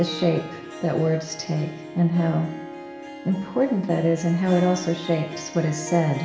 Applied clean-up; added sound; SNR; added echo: none; Harp; 13 dB; reverberation time 0.8 s.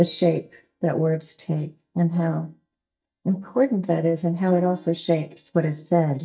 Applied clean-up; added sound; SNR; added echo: neural mask model DeepFilterNet 3.